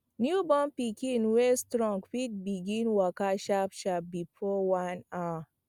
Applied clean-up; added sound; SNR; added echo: none; none; none; none.